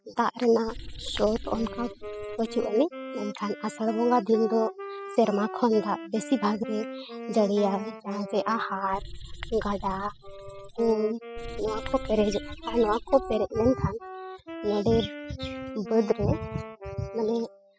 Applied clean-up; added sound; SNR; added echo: classical method spectral subtraction.